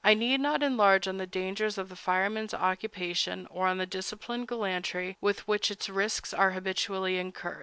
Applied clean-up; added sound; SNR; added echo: none; none; none; none.